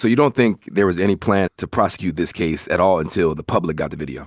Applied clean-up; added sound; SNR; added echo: none; none; none; none.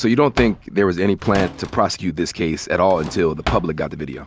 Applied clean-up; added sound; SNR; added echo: none; Drawer open or close; 13 dB; none.